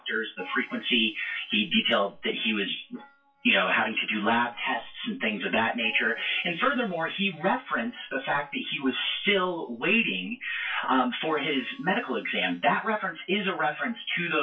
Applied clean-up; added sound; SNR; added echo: classical method WPE with log-MMSE.